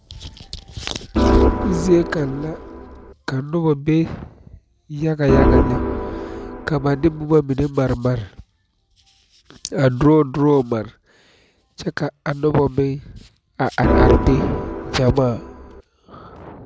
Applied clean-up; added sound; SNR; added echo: none; Organ; -1 dB; none.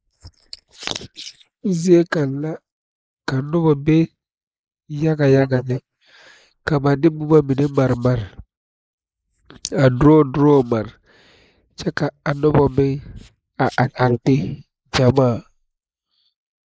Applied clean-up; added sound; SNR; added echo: neural mask model Resemble Enhance denoiser.